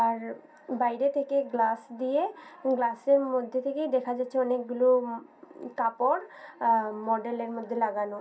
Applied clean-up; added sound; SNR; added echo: none; none; none; reverberation time 0.3 s.